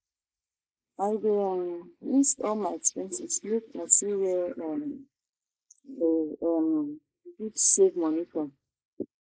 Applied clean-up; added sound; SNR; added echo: neural mask model Resemble Enhance denoiser.